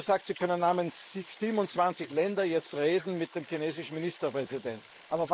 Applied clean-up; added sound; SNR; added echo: neural mask model Resemble Enhance denoiser.